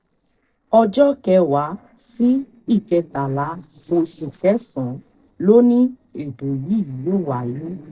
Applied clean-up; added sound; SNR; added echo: neural separator model SepFormer DNS4.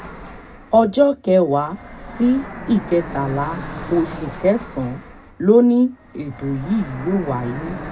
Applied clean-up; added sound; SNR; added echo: none; Fixed-wing aircraft, airplane; 14 dB; reverberation time 0.2 s.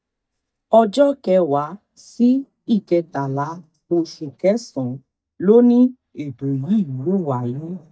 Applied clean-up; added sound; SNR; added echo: neural mask model DeepFilterNet 3.